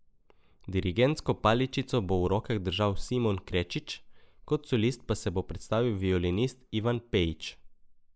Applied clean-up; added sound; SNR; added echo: neural mask model Resemble Enhance denoiser.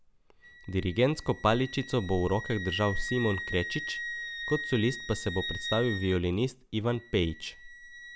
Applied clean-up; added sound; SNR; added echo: none; Wind instrument, woodwind instrument; 10 dB; none.